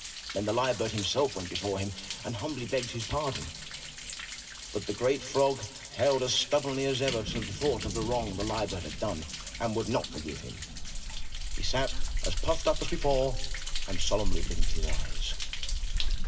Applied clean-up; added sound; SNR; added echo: none; Thunder; -1 dB; reverberation time 1.8 s.